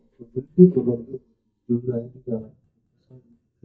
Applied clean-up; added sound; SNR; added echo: neural mask model DeepFilterNet 3.